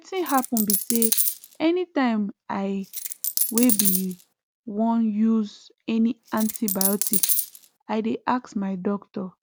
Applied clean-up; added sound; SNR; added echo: none; Coin (dropping); 0 dB; none.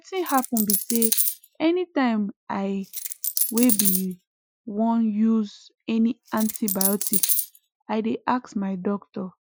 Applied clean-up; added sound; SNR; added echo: classical method Wiener filter.